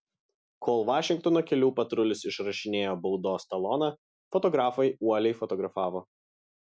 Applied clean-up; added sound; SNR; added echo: none; none; none; none.